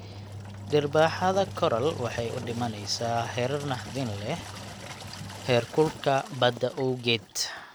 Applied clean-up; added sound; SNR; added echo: none; Engine; 12 dB; none.